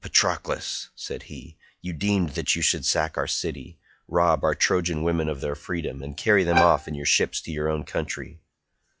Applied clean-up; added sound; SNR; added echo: classical method log-MMSE.